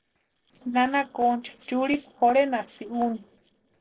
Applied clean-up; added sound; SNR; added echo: neural separator model SepFormer DNS4.